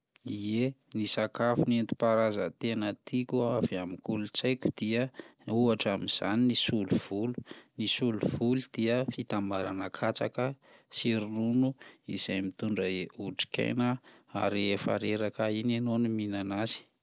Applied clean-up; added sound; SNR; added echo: none; none; none; none.